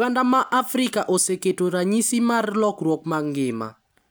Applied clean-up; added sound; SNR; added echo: none; none; none; none.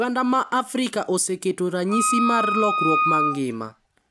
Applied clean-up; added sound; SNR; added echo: none; Wind instrument, woodwind instrument; 0 dB; none.